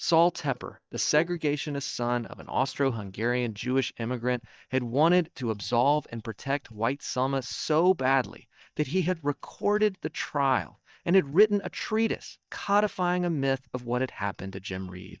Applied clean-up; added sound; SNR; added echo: neural mask model DeepFilterNet 3.